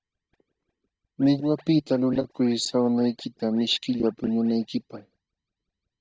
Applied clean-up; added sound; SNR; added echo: neural mask model DeepFilterNet 3.